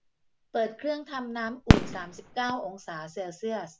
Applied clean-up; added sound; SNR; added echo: none; Fireworks; -4 dB; none.